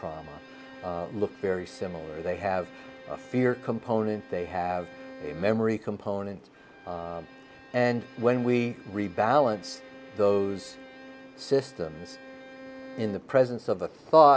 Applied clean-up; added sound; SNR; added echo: none; Bowed string instrument; 20 dB; none.